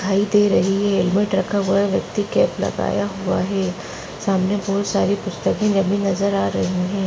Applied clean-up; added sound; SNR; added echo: none; none; none; none.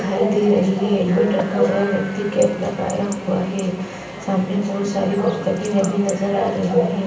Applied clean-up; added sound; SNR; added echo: none; Bark / Chatter / Chirp, tweet / Livestock, farm animals, working animals; 7 dB; reverberation time 0.6 s.